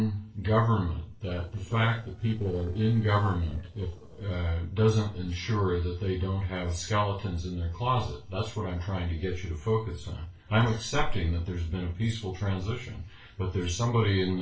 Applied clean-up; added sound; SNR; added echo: neural separator model SepFormer DNS4.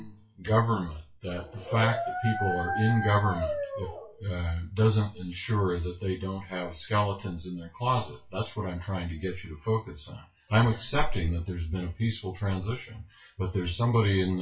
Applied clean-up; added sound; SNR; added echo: classical method WPE with log-MMSE.